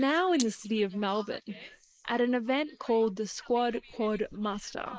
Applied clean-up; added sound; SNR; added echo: neural mask model Resemble Enhance denoiser.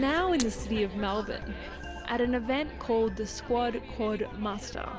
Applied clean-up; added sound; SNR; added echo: none; Shatter; 14 dB; none.